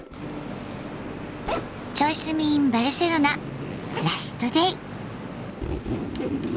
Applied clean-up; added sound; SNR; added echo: none; Zipper (clothing); 9 dB; none.